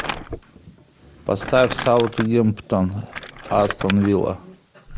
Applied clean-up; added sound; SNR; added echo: none; Crumpling, crinkling; 10 dB; none.